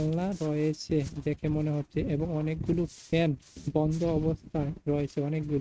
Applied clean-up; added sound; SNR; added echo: neural mask model RNNoise.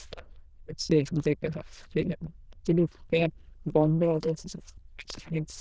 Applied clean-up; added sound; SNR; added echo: neural diffusion model UNIVERSE++.